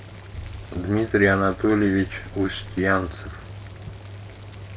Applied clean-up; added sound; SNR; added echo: none; Explosion + Boiling; 18 dB; none.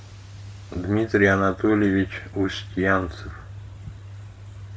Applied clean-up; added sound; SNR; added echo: none; none; none; none.